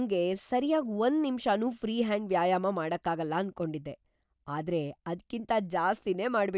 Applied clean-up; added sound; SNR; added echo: none; none; none; none.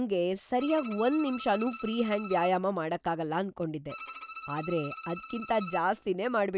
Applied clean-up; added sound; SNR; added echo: none; Bowed string instrument; 14 dB; none.